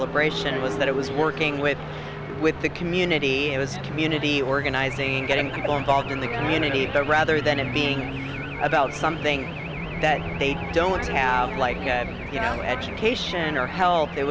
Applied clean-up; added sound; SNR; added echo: none; Race car, auto racing / Alarm; 8 dB; none.